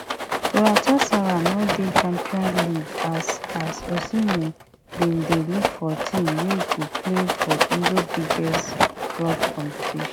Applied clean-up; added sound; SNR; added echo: none; Rattle; 0 dB; none.